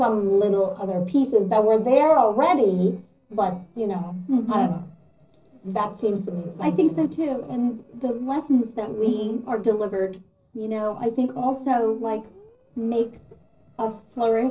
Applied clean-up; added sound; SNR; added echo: neural separator model SepFormer DNS4.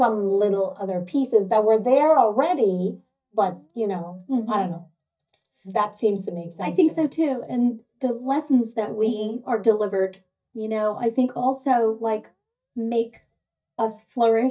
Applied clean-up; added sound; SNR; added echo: neural mask model DeepFilterNet 3.